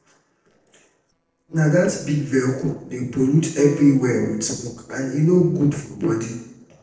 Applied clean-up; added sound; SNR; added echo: neural separator model SepFormer DNS4.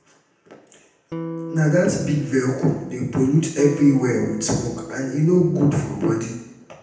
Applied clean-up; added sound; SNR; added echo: none; Electric guitar; 12 dB; reverberation time 0.9 s.